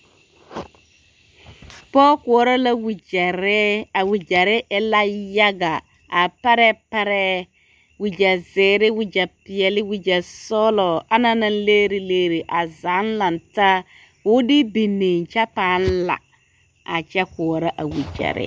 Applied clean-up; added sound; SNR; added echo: none; none; none; none.